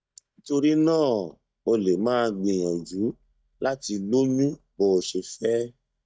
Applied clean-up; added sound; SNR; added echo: neural mask model DeepFilterNet 3.